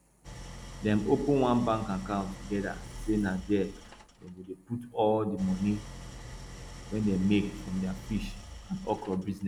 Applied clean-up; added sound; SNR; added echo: none; Idling; 13 dB; none.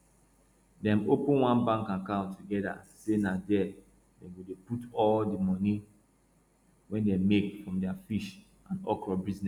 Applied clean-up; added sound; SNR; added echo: none; none; none; none.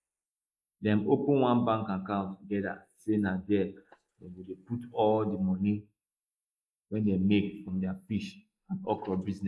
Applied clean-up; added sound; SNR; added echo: neural mask model Resemble Enhance denoiser.